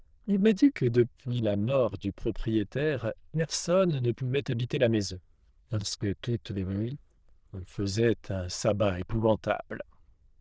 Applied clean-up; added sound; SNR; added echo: neural diffusion model UNIVERSE++.